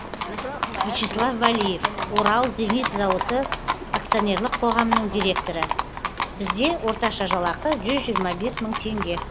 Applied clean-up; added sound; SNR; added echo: none; Livestock, farm animals, working animals; 2 dB; none.